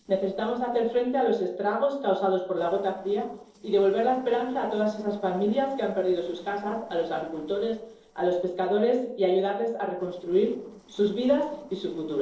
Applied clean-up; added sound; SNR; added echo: neural separator model SepFormer DNS4.